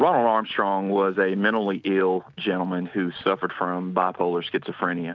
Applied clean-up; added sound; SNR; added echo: none; none; none; none.